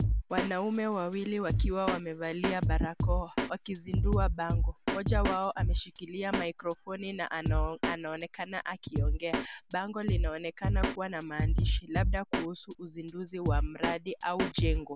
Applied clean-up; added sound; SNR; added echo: none; Drum kit; -3 dB; none.